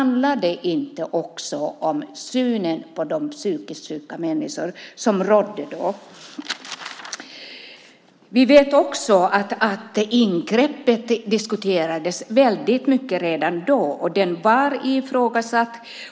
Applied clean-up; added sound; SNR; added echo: none; none; none; none.